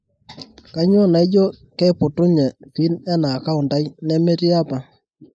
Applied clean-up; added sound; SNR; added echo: neural mask model Resemble Enhance denoiser.